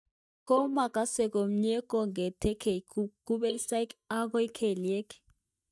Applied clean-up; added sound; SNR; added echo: neural mask model DeepFilterNet 3.